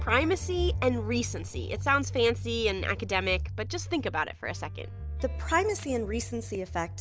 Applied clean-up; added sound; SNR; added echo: none; none; none; none.